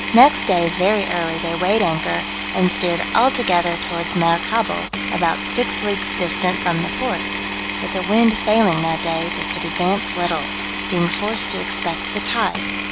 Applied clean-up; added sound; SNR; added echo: none; Power tool; 5 dB; none.